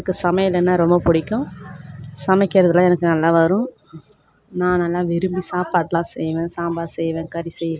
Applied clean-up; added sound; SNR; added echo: none; none; none; none.